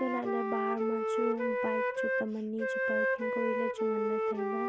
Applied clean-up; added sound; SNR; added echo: none; Wind instrument, woodwind instrument; -5 dB; none.